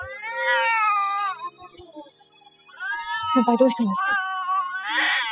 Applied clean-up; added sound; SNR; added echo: classical method spectral subtraction.